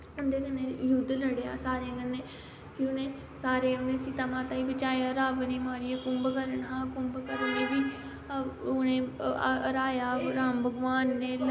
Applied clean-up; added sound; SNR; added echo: none; none; none; none.